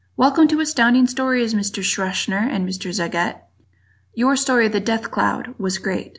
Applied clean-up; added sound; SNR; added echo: none; none; none; none.